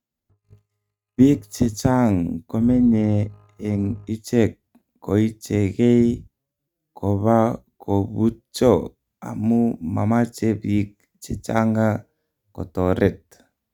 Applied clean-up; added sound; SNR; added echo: neural mask model RNNoise.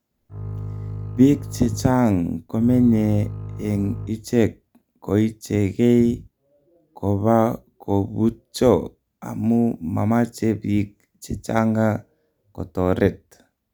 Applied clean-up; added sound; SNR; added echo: none; Bowed string instrument; 10 dB; none.